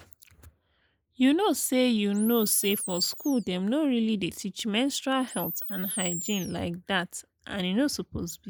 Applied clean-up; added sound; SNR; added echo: neural mask model Resemble Enhance denoiser.